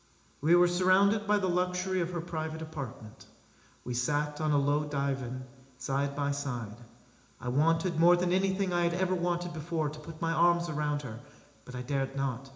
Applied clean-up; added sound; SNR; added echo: none; none; none; reverberation time 0.8 s.